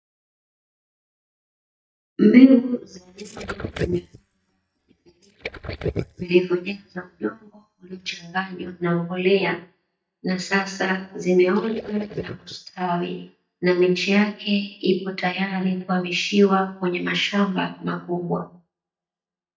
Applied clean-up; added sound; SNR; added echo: neural mask model DeepFilterNet 3.